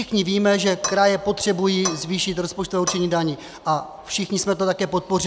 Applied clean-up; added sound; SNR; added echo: none; Cutlery, silverware / Dishes, pots, and pans; 10 dB; none.